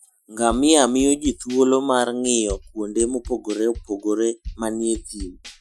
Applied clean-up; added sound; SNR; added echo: classical method Wiener filter.